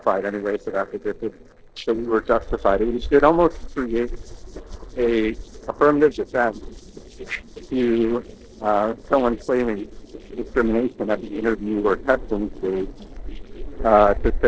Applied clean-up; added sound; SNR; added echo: neural separator model SepFormer DNS4.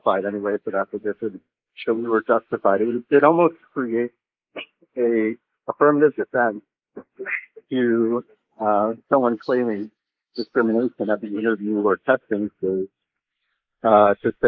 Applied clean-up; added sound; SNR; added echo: neural mask model Resemble Enhance denoiser.